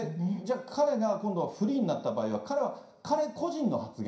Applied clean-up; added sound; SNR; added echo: none; none; none; reverberation time 0.5 s.